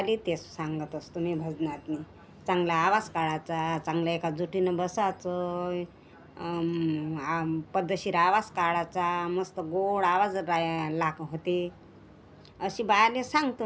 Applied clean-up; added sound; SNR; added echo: none; none; none; none.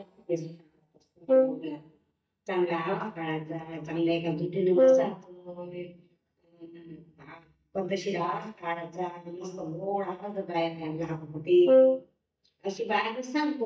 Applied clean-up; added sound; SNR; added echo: neural mask model DeepFilterNet 3.